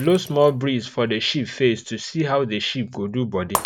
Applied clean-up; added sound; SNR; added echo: none; Shatter; 13 dB; none.